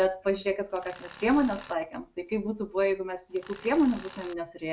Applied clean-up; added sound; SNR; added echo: none; Tools; 19 dB; none.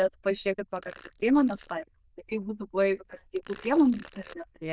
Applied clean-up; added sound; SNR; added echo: neural diffusion model UNIVERSE++.